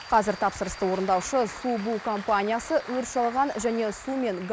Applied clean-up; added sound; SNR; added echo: none; Applause; 15 dB; none.